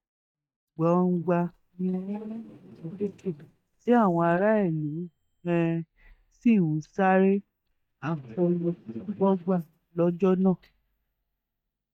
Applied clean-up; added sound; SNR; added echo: neural mask model DeepFilterNet 3.